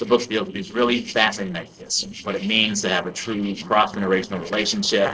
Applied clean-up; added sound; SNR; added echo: neural separator model SepFormer DNS4.